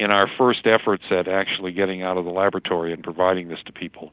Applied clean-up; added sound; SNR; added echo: none; none; none; none.